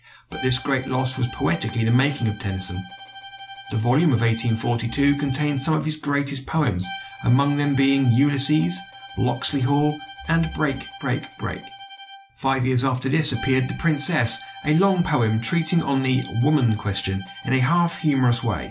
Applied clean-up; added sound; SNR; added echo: none; Bowed string instrument; 17 dB; none.